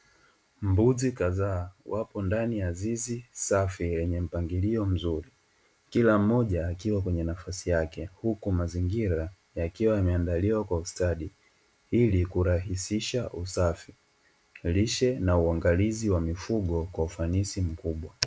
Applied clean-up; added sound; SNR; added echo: none; none; none; none.